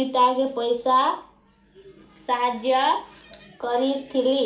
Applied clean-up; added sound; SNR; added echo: none; none; none; reverberation time 0.4 s.